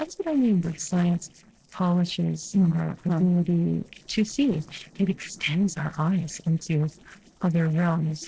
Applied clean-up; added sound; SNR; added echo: neural separator model SepFormer DNS4.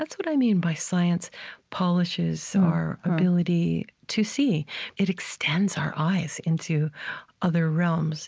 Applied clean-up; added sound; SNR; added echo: none; none; none; none.